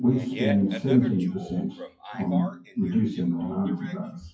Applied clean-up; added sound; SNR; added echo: classical method WPE with log-MMSE.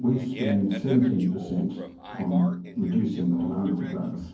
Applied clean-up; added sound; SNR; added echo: neural separator model SepFormer DNS4.